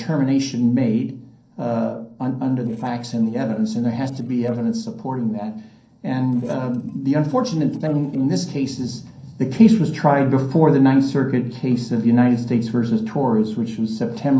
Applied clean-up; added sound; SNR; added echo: neural separator model SepFormer DNS4.